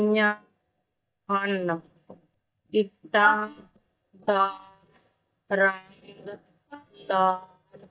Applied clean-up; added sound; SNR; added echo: neural mask model DeepFilterNet 3.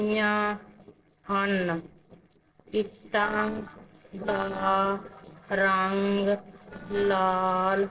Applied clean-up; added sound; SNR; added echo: neural separator model SepFormer DNS4.